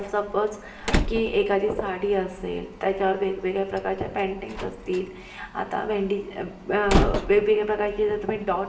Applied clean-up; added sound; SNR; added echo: none; Slam; 6 dB; reverberation time 0.8 s.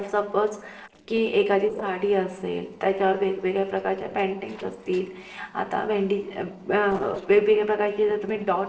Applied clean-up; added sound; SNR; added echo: neural separator model SepFormer DNS4.